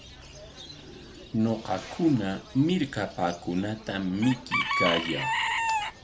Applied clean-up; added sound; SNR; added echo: none; Bird / Chicken, rooster; 4 dB; none.